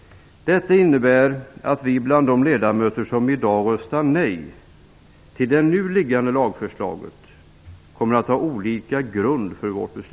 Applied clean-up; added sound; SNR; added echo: none; none; none; none.